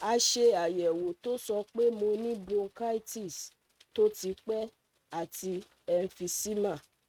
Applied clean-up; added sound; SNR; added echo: neural mask model RNNoise.